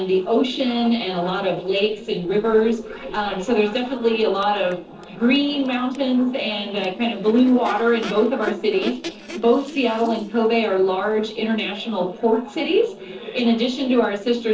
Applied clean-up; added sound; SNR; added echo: neural separator model SepFormer DNS4.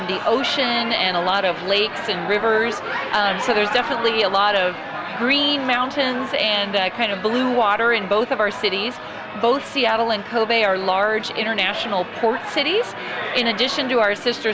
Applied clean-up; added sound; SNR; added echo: none; none; none; none.